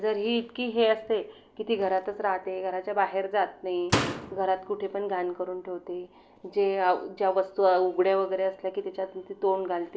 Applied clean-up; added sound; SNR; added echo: none; Slam; 3 dB; none.